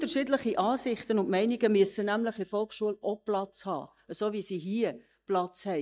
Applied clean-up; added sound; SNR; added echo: neural mask model DeepFilterNet 3.